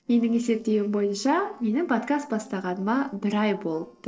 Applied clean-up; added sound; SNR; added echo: neural separator model SepFormer DNS4.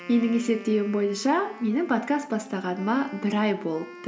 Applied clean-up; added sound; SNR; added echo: none; Wind instrument, woodwind instrument; 18 dB; none.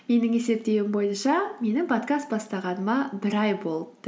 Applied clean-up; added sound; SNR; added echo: none; none; none; none.